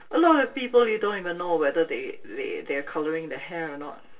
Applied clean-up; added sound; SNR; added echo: none; none; none; reverberation time 0.1 s.